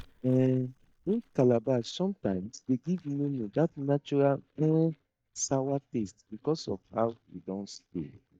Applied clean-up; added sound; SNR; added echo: neural mask model DeepFilterNet 3.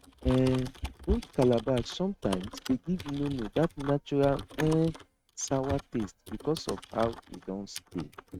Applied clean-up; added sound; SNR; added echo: neural mask model RNNoise.